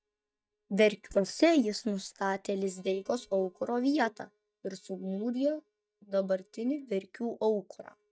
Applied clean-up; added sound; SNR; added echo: neural mask model DeepFilterNet 3.